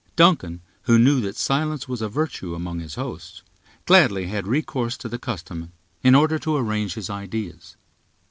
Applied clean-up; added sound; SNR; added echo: none; none; none; none.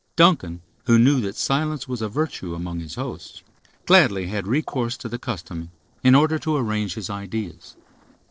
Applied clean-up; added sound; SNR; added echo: neural separator model SepFormer DNS4.